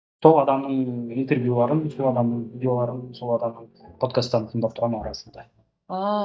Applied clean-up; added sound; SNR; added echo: neural mask model DeepFilterNet 3.